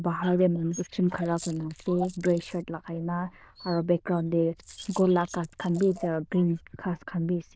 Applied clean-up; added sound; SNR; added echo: neural diffusion model UNIVERSE++.